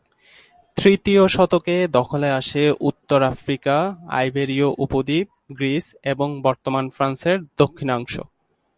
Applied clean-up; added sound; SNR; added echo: none; none; none; none.